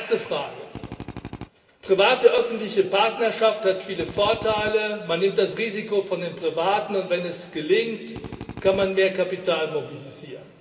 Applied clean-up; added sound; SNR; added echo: none; Drill; 12 dB; reverberation time 2.6 s.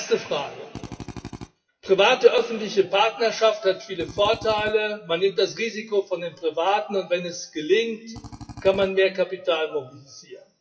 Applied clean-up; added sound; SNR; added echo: classical method WPE with log-MMSE.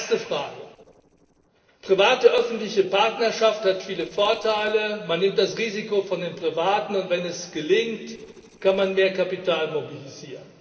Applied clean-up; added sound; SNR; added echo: neural separator model SepFormer DNS4.